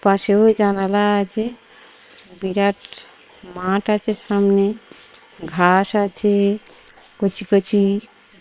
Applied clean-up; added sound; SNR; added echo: neural separator model SepFormer WHAM!.